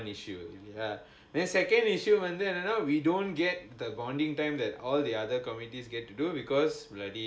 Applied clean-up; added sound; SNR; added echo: none; none; none; none.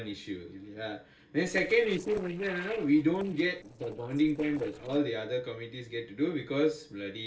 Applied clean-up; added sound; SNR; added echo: neural separator model SepFormer DNS4.